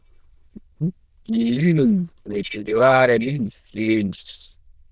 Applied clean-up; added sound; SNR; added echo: neural diffusion model UNIVERSE++.